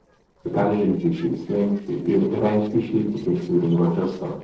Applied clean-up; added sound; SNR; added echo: neural separator model SepFormer DNS4.